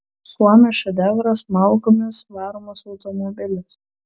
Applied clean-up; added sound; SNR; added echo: none; none; none; none.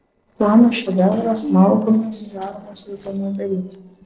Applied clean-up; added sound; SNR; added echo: neural separator model SepFormer DNS4.